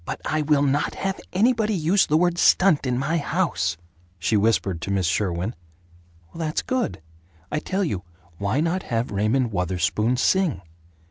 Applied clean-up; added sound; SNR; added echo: none; none; none; none.